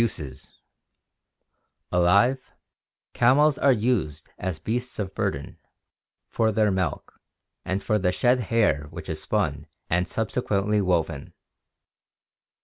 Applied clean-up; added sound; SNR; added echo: none; none; none; none.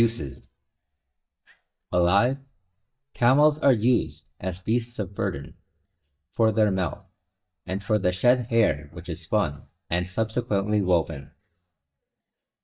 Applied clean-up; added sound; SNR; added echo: neural mask model DeepFilterNet 3.